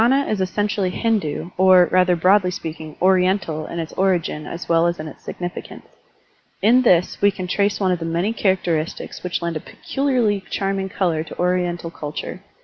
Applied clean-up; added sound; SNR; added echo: none; none; none; none.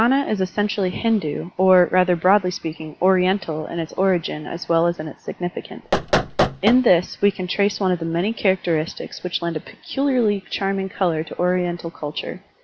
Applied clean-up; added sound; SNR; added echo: none; Knock; 1 dB; none.